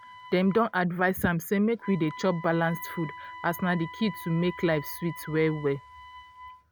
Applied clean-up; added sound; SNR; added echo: none; Wind instrument, woodwind instrument; 16 dB; none.